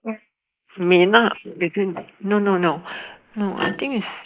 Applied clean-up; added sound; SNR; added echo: neural mask model Resemble Enhance denoiser.